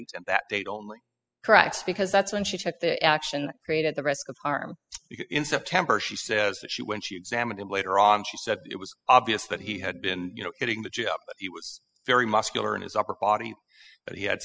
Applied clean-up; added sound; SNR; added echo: classical method spectral subtraction.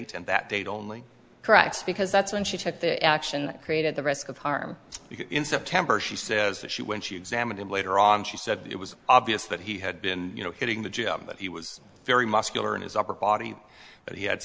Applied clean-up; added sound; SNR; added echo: none; none; none; none.